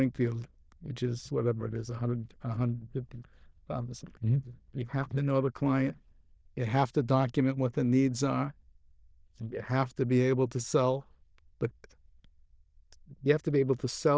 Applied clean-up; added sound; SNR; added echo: neural diffusion model UNIVERSE++.